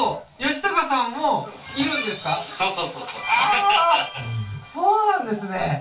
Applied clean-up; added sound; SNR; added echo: none; none; none; reverberation time 0.2 s.